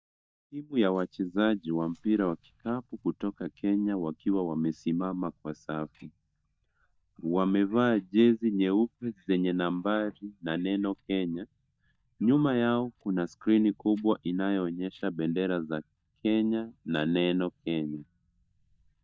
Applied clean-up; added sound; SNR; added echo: neural mask model DeepFilterNet 3.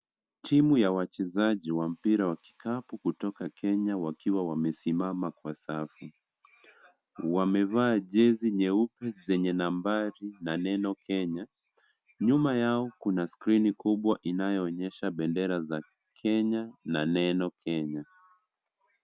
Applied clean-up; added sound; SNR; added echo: none; none; none; none.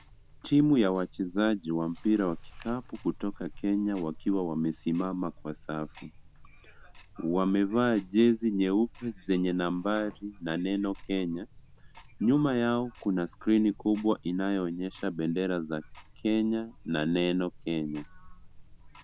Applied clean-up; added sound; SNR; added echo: none; Tick-tock; 19 dB; none.